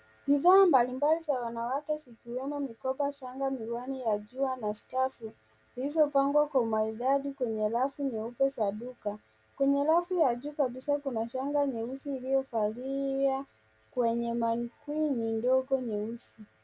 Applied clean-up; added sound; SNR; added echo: none; none; none; none.